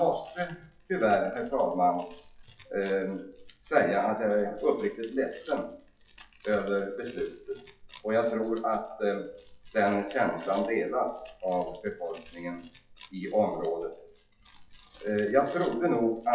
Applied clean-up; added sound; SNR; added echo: classical method WPE with log-MMSE.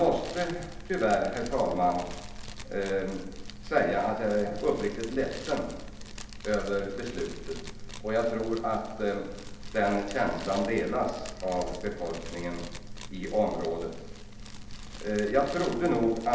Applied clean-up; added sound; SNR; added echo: none; Fire; 10 dB; reverberation time 0.8 s.